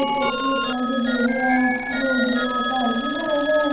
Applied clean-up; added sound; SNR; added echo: none; Telephone; 3 dB; reverberation time 0.9 s.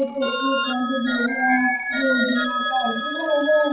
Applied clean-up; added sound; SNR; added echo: classical method WPE with log-MMSE.